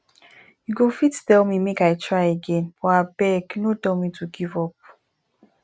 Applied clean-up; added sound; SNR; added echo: none; none; none; none.